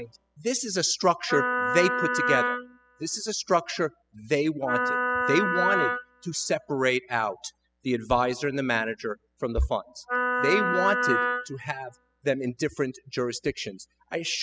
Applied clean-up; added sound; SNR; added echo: classical method spectral subtraction.